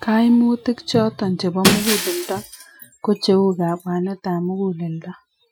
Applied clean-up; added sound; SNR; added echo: classical method Wiener filter.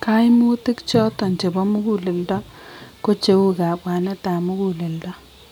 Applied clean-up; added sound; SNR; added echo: none; none; none; none.